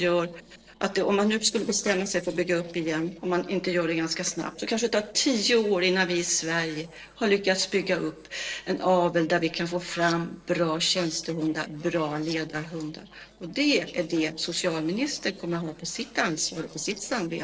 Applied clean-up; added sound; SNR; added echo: neural separator model SepFormer DNS4.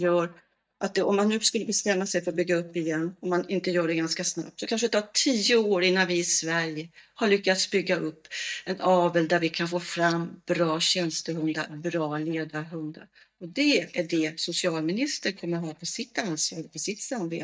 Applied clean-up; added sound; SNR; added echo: neural mask model DeepFilterNet 3.